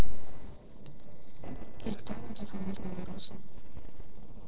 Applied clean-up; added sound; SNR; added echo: neural separator model SepFormer DNS4.